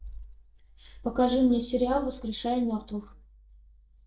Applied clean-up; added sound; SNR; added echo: neural mask model DeepFilterNet 3.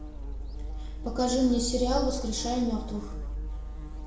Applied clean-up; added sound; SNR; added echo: none; Buzz / Bird; 18 dB; reverberation time 0.7 s.